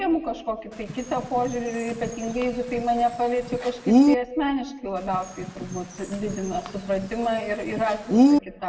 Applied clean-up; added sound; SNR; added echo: none; Bird; -1 dB; reverberation time 1.3 s.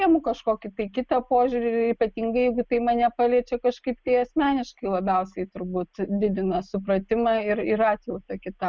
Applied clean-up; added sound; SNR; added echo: none; none; none; none.